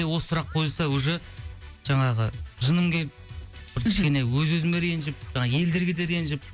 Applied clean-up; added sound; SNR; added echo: none; none; none; none.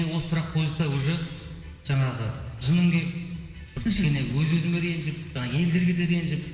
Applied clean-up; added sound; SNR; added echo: none; none; none; reverberation time 2.1 s.